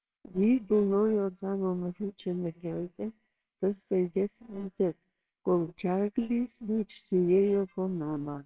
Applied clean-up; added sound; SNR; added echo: neural separator model SepFormer WHAMR!.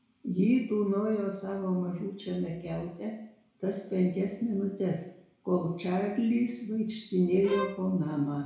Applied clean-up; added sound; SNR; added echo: none; Bowed string instrument; 9 dB; reverberation time 0.6 s.